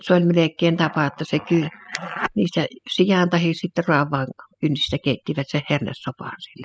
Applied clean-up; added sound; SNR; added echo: classical method spectral subtraction.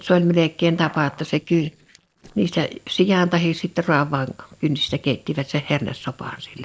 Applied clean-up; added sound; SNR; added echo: neural separator model SepFormer DNS4.